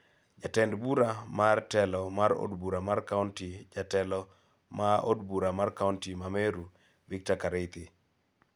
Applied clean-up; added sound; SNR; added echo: none; none; none; none.